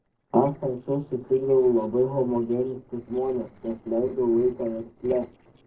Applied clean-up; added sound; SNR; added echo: neural separator model SepFormer DNS4.